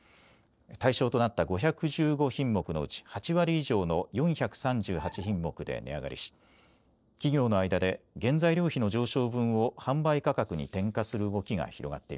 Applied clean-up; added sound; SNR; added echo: neural separator model SepFormer DNS4.